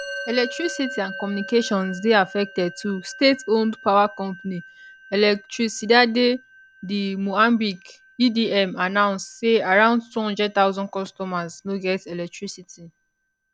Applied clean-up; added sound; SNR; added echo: none; Musical instrument; 18 dB; none.